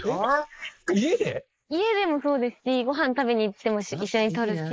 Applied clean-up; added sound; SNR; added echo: neural mask model Resemble Enhance denoiser.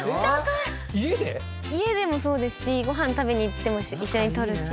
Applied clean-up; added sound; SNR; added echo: none; none; none; none.